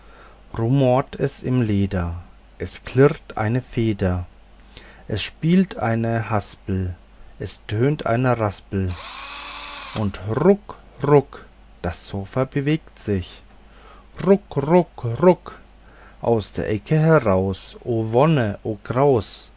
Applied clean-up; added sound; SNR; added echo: none; Engine / Drill; 11 dB; none.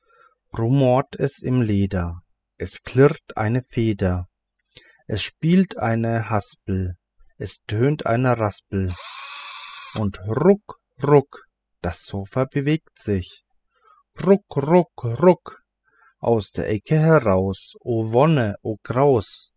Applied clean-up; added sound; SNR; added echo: classical method spectral subtraction.